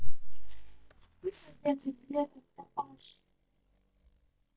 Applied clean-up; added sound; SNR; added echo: neural mask model DeepFilterNet 3.